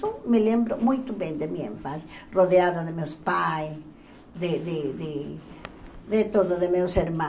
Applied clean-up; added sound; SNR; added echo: none; none; none; none.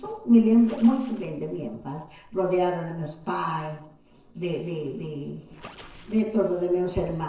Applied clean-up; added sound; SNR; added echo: neural separator model SepFormer DNS4.